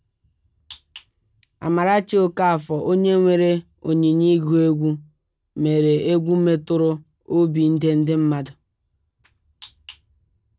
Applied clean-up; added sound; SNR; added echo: none; none; none; none.